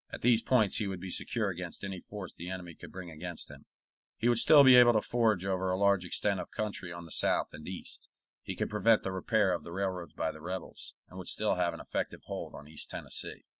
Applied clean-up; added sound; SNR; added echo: none; none; none; none.